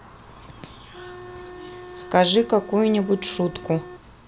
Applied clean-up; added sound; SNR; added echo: none; Organ; 16 dB; none.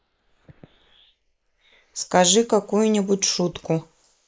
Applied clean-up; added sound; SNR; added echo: neural mask model Resemble Enhance denoiser.